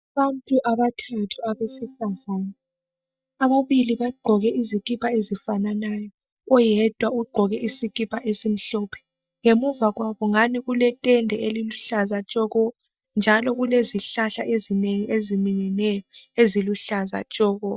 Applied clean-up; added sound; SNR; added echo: neural mask model DeepFilterNet 3.